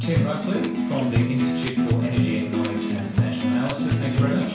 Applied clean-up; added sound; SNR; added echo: none; Acoustic guitar; -5 dB; reverberation time 0.7 s.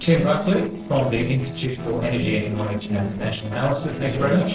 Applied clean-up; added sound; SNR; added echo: neural separator model SepFormer DNS4.